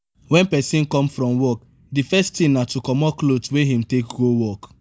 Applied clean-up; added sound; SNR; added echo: none; none; none; none.